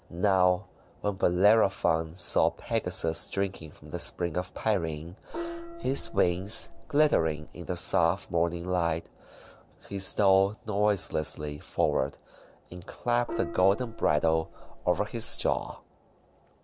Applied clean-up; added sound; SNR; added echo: none; Gong; 9 dB; none.